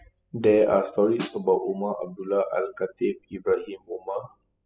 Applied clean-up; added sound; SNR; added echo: classical method spectral subtraction.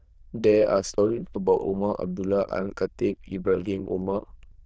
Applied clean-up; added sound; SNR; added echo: neural diffusion model UNIVERSE++.